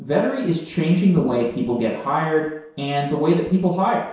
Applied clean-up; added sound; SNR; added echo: neural separator model SepFormer DNS4.